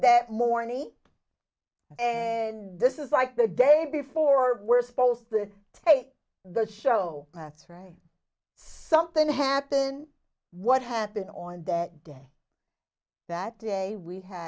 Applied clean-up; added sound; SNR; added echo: none; none; none; none.